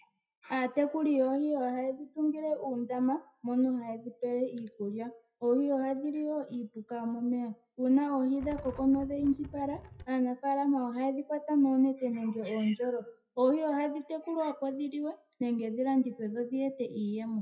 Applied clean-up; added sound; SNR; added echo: classical method WPE with log-MMSE.